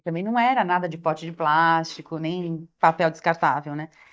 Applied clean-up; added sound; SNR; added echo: neural mask model DeepFilterNet 3.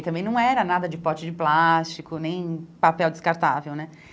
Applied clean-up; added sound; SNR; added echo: none; none; none; none.